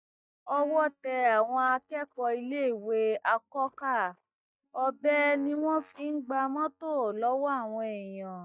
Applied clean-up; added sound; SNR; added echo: neural mask model DeepFilterNet 3.